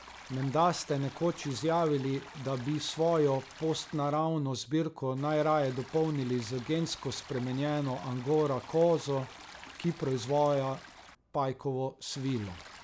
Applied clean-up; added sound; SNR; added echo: none; Stream; 18 dB; none.